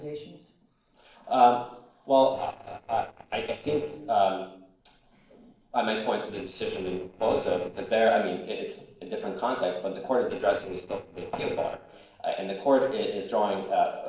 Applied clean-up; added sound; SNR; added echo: neural separator model SepFormer DNS4.